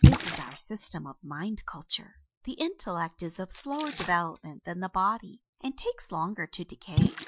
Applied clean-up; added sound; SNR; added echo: classical method Wiener filter.